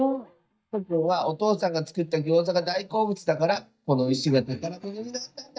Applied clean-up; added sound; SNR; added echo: neural mask model DeepFilterNet 3.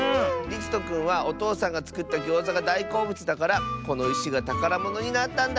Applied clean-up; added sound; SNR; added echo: none; none; none; none.